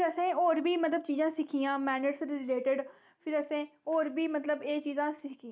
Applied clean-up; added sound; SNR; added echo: none; none; none; none.